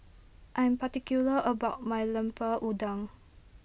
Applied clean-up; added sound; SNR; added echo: none; none; none; none.